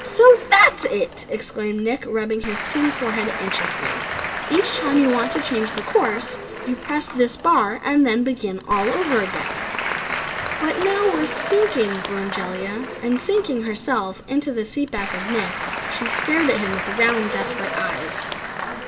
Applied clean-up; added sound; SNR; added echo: none; Applause / Crowd; 7 dB; reverberation time 0.3 s.